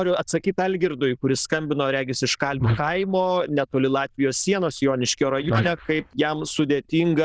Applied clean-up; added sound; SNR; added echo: neural diffusion model UNIVERSE++.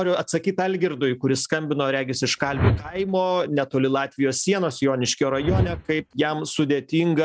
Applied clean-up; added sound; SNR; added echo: neural mask model RNNoise.